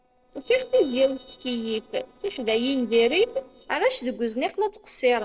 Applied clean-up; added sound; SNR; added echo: neural separator model SepFormer DNS4.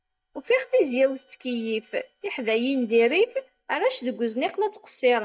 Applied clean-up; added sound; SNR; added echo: neural mask model DeepFilterNet 3.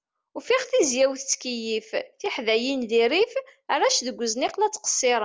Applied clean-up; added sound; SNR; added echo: none; none; none; none.